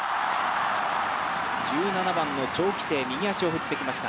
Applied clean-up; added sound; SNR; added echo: none; none; none; none.